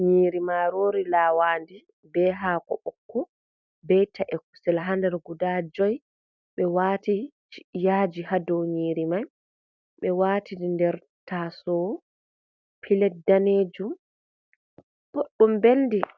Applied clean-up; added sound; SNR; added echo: none; none; none; none.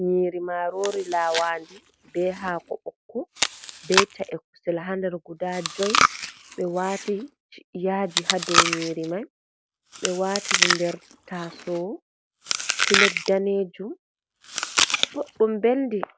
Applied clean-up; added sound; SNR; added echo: none; Chewing, mastication; 0 dB; none.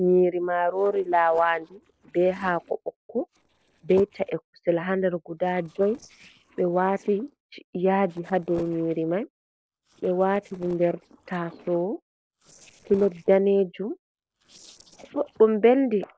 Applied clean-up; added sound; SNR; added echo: neural separator model SepFormer DNS4.